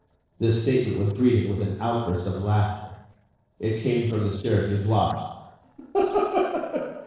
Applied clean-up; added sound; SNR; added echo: neural separator model SepFormer DNS4.